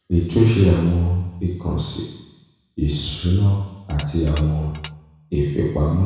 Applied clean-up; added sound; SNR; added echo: none; Tap / Dishes, pots, and pans; 18 dB; reverberation time 1.1 s.